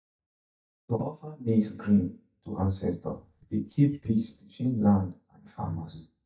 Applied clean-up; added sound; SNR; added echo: neural mask model DeepFilterNet 3.